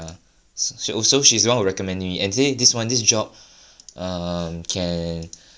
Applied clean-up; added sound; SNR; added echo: none; none; none; none.